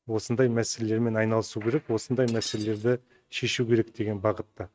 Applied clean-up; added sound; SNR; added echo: neural mask model RNNoise.